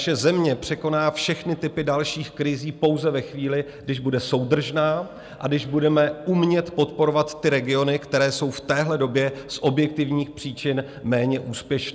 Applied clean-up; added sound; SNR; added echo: none; none; none; none.